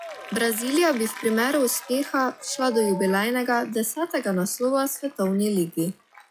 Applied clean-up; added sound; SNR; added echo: classical method log-MMSE.